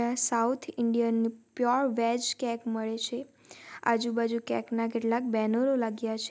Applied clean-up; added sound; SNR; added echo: none; none; none; none.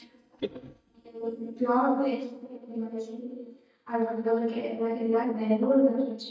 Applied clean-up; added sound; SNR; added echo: neural mask model DeepFilterNet 3.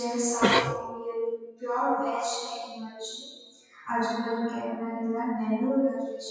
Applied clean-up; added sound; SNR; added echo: classical method WPE with log-MMSE.